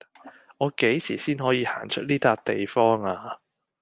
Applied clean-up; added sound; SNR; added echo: none; none; none; none.